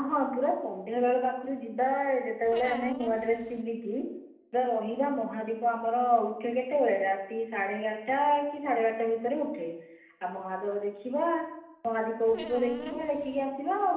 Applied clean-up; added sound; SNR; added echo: neural separator model SepFormer DNS4.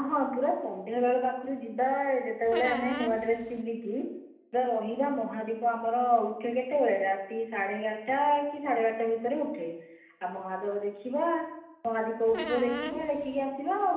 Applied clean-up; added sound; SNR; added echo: none; Squeak; 8 dB; reverberation time 0.8 s.